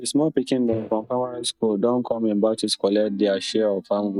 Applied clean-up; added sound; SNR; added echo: neural mask model DeepFilterNet 3.